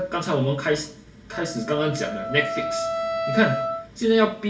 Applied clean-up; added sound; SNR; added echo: none; Wind instrument, woodwind instrument; 6 dB; reverberation time 0.5 s.